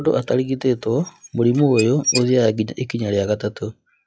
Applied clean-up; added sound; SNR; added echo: classical method log-MMSE.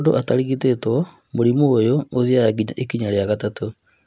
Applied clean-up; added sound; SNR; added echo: none; none; none; none.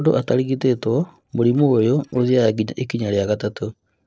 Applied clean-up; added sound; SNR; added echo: neural separator model SepFormer DNS4.